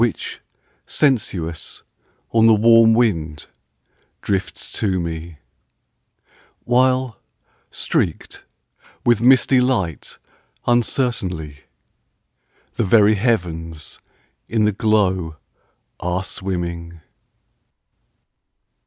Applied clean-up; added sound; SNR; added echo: none; none; none; none.